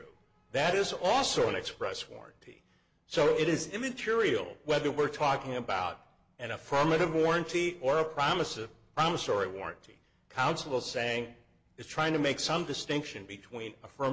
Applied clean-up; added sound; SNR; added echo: none; none; none; none.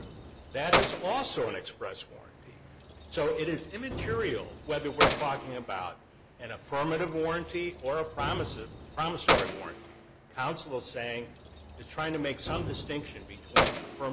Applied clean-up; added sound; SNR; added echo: none; Keys jangling; -1 dB; none.